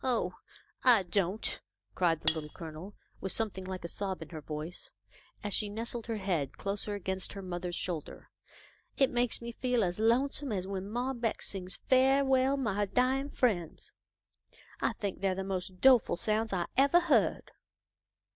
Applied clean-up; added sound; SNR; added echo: none; Cutlery, silverware; -2 dB; none.